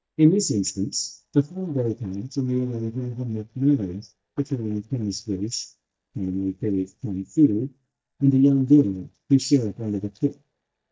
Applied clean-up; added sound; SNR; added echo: neural mask model DeepFilterNet 3.